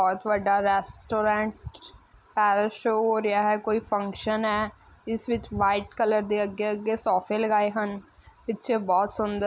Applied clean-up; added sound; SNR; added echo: none; none; none; none.